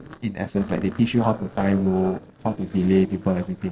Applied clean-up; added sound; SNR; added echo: neural separator model SepFormer DNS4.